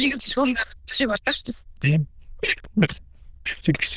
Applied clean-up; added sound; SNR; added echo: neural diffusion model UNIVERSE++.